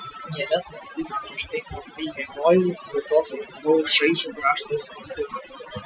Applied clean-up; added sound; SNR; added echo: classical method Wiener filter.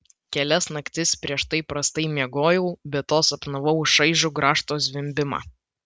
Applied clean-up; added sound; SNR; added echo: none; none; none; none.